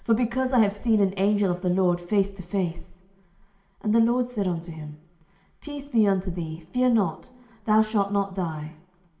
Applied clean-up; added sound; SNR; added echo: none; none; none; reverberation time 1.5 s.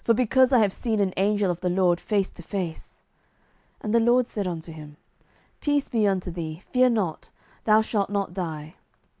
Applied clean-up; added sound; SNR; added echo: none; none; none; none.